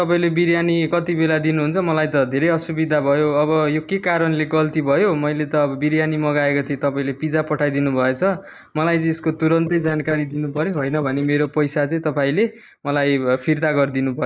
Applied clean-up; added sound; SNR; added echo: neural mask model DeepFilterNet 3.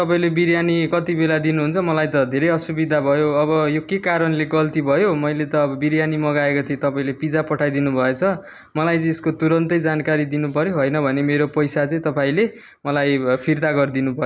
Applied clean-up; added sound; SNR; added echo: none; none; none; none.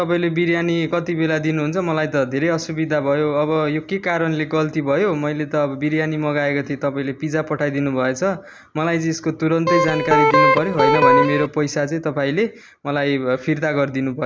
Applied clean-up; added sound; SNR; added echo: none; Electric guitar; -4 dB; none.